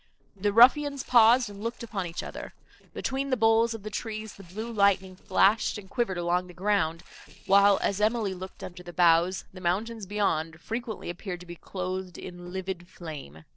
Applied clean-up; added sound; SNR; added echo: neural separator model SepFormer DNS4.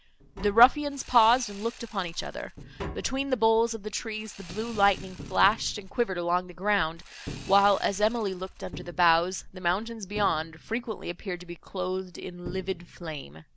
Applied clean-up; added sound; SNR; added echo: none; Tap + Sawing; 17 dB; none.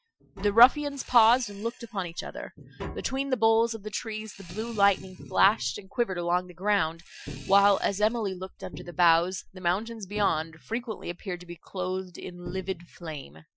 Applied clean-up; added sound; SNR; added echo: classical method Wiener filter.